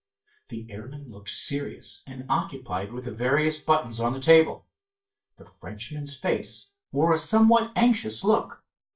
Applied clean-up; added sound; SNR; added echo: neural mask model DeepFilterNet 3.